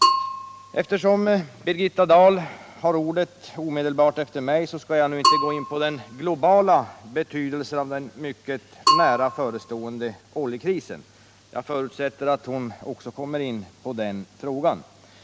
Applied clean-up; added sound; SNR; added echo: none; Bell / Percussion; 4 dB; none.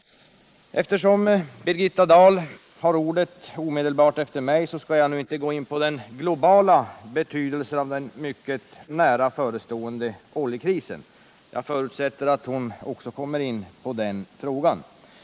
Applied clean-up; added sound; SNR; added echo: neural mask model Resemble Enhance denoiser.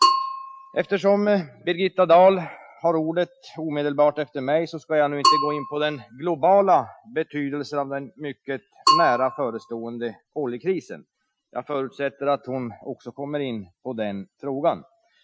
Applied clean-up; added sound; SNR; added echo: classical method Wiener filter.